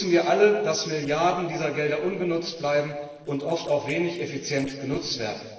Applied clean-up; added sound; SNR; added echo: neural separator model SepFormer DNS4.